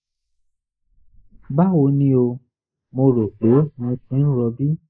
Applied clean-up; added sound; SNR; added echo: neural mask model Resemble Enhance denoiser.